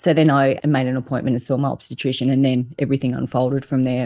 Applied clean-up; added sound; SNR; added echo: neural mask model DeepFilterNet 3.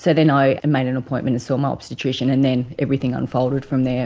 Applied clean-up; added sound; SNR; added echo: none; none; none; none.